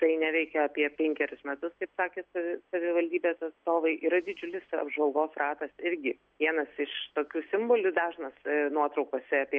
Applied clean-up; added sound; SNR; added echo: none; none; none; none.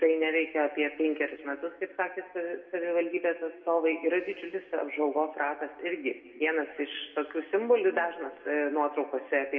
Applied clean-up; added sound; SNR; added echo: none; none; none; reverberation time 1.2 s.